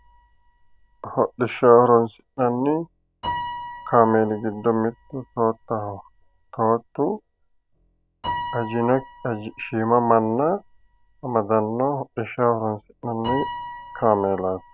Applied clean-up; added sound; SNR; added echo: none; Piano; 14 dB; none.